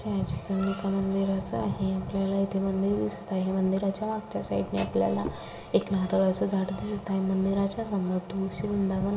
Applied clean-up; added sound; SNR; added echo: none; Thump, thud; 12 dB; reverberation time 2.7 s.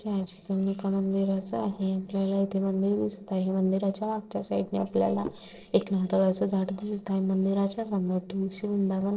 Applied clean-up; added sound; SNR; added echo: neural separator model SepFormer DNS4.